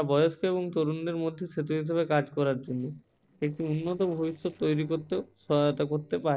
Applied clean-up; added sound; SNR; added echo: neural separator model SepFormer DNS4.